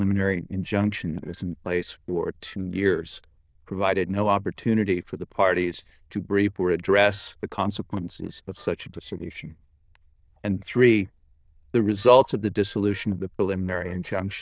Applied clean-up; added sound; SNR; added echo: neural diffusion model UNIVERSE++.